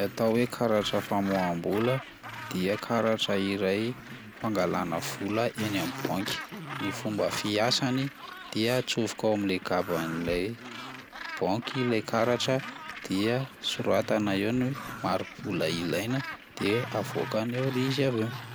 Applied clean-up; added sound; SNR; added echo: none; Growling + Gull, seagull; 11 dB; none.